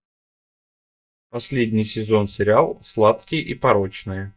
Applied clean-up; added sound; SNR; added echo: neural mask model DeepFilterNet 3.